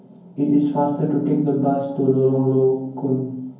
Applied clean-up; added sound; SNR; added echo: none; none; none; reverberation time 0.9 s.